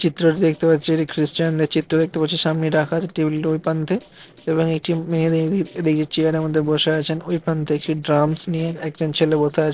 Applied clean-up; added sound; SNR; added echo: neural separator model SepFormer DNS4.